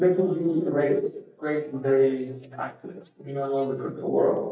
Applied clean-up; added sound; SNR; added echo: neural mask model DeepFilterNet 3.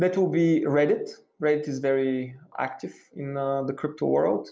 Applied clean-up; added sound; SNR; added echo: none; none; none; none.